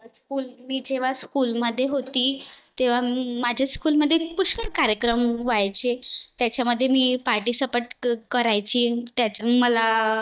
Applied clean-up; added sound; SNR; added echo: neural mask model DeepFilterNet 3.